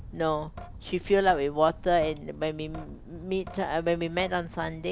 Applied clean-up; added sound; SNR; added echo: none; Drip / Sink (filling or washing); 14 dB; none.